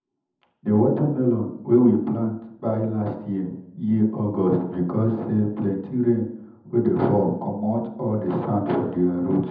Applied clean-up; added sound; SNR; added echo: none; none; none; reverberation time 0.8 s.